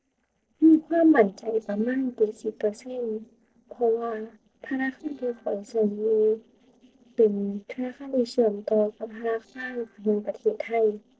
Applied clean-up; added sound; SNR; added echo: neural separator model SepFormer DNS4.